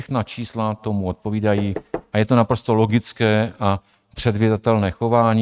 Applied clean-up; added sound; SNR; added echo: neural mask model RNNoise.